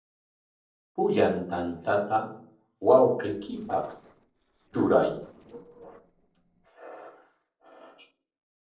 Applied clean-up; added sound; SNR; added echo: neural separator model SepFormer DNS4.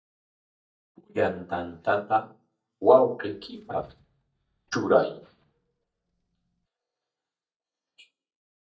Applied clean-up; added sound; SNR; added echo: neural mask model DeepFilterNet 3.